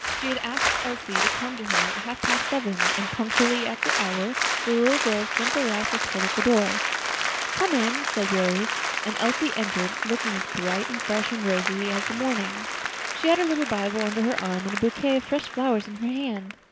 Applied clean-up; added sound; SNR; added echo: none; Applause; 1 dB; none.